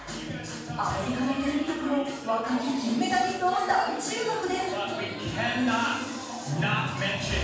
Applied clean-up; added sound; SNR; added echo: none; Brass instrument; 15 dB; reverberation time 1.2 s.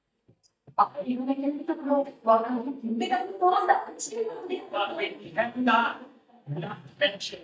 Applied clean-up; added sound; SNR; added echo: neural mask model DeepFilterNet 3.